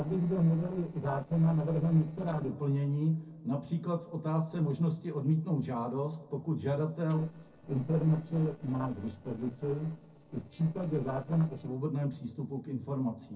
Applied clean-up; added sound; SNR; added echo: neural separator model SepFormer DNS4.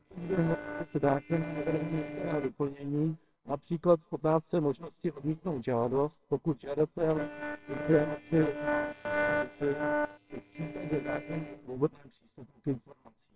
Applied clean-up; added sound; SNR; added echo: neural separator model SepFormer WHAMR!.